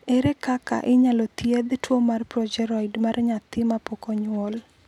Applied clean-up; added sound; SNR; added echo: none; none; none; none.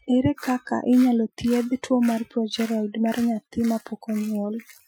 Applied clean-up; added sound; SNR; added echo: classical method Wiener filter.